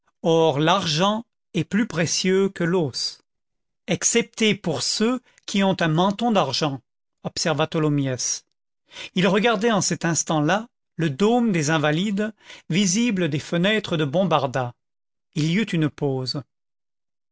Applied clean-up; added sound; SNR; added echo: none; none; none; none.